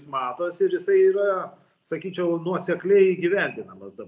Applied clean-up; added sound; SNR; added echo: none; none; none; none.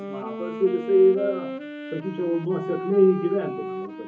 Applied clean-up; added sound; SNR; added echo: none; Wind instrument, woodwind instrument; 10 dB; reverberation time 0.3 s.